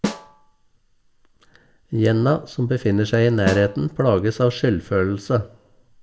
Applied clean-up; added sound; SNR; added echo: none; Snare drum; 11 dB; reverberation time 0.4 s.